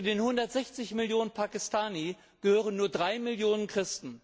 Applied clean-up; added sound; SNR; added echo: none; none; none; none.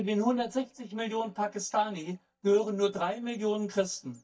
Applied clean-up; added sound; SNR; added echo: neural mask model DeepFilterNet 3.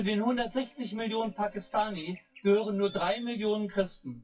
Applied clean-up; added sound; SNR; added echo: classical method WPE with log-MMSE.